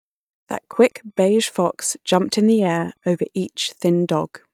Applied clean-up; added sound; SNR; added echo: neural mask model DeepFilterNet 3.